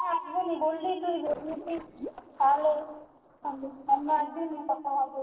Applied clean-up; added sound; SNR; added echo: neural separator model SepFormer DNS4.